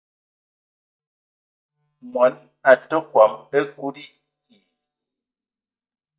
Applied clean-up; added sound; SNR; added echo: neural mask model DeepFilterNet 3.